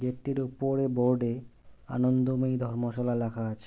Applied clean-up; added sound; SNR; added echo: none; none; none; none.